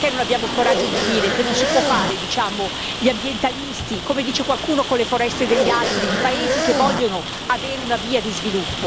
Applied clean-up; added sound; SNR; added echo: none; Rain + Zipper (clothing); 1 dB; none.